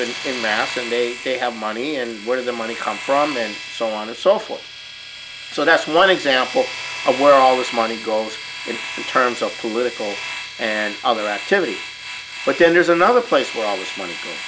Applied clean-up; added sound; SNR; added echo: none; Domestic sounds, home sounds; 11 dB; none.